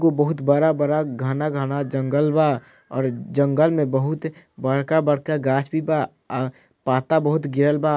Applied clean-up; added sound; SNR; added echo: none; none; none; none.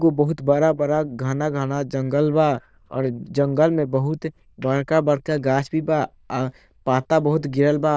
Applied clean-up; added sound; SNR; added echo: neural diffusion model UNIVERSE++.